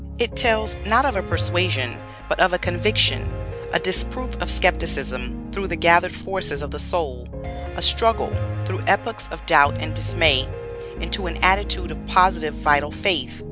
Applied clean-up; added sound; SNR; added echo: none; Piano; 6 dB; none.